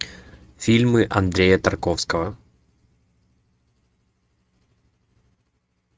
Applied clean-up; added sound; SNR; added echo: neural mask model RNNoise.